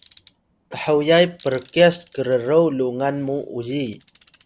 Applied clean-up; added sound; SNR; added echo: none; Tools; 18 dB; none.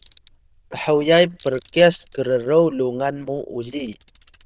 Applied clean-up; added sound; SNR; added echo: neural diffusion model UNIVERSE++.